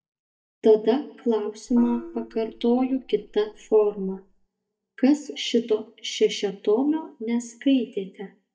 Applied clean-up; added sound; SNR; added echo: neural mask model DeepFilterNet 3.